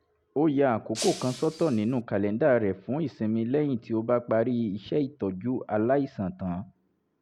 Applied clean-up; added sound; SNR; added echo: none; Shatter; 12 dB; none.